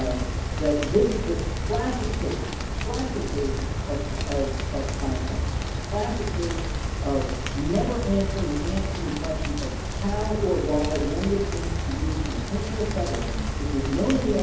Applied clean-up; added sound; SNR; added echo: none; Rain; 0 dB; reverberation time 1.2 s.